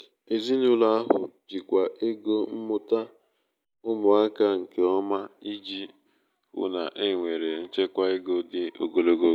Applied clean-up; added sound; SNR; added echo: none; none; none; none.